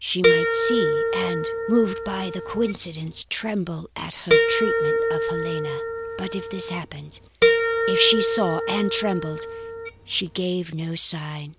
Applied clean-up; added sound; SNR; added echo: none; Harp; -4 dB; none.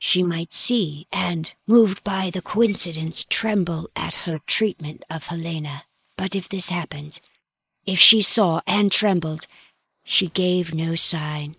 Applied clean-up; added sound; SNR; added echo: neural mask model Resemble Enhance denoiser.